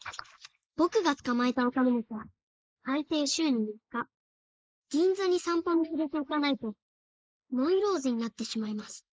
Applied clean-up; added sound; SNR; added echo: neural mask model Resemble Enhance denoiser.